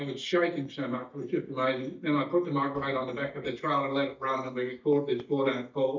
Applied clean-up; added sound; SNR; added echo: neural mask model DeepFilterNet 3.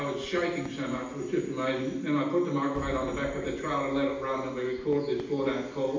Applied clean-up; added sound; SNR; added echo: none; Cheering / Fireworks; 19 dB; reverberation time 0.9 s.